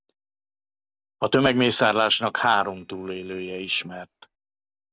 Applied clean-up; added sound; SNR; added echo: neural separator model SepFormer DNS4.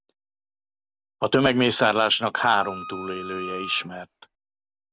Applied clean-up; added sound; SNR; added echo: none; Wind instrument, woodwind instrument; 12 dB; none.